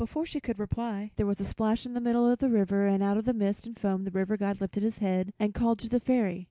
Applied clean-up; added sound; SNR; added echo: none; none; none; none.